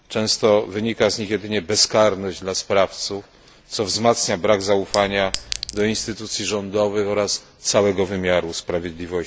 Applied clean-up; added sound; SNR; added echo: none; Chink, clink; 10 dB; none.